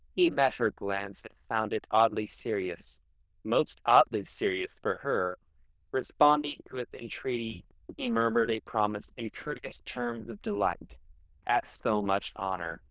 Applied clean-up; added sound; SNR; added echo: neural diffusion model UNIVERSE++.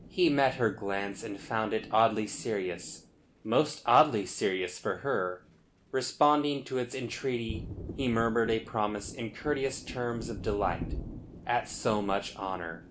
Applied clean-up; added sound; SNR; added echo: none; Thunder; 14 dB; none.